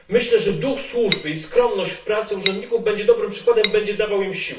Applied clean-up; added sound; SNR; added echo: none; Cutlery, silverware / Dishes, pots, and pans; 8 dB; reverberation time 0.3 s.